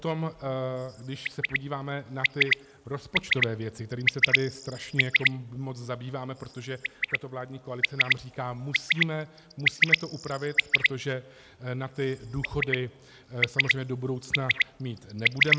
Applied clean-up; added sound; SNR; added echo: none; Bird; -4 dB; none.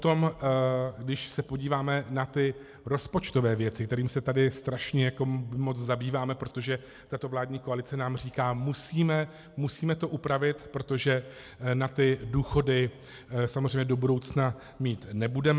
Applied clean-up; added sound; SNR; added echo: none; none; none; none.